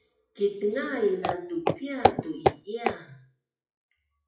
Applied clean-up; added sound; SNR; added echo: classical method WPE with log-MMSE.